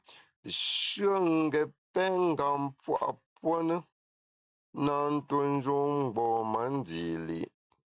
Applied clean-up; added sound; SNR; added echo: none; none; none; none.